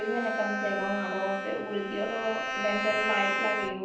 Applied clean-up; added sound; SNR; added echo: none; Bowed string instrument; 1 dB; reverberation time 0.9 s.